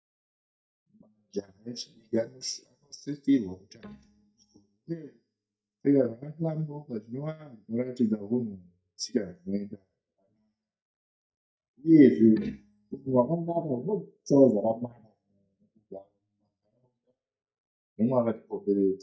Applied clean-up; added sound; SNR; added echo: neural mask model DeepFilterNet 3.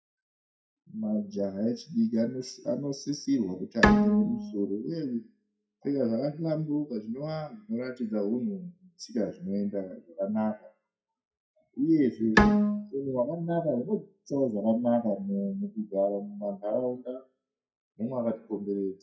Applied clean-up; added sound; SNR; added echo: classical method WPE with log-MMSE.